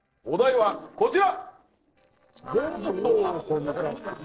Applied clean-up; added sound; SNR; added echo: neural separator model SepFormer DNS4.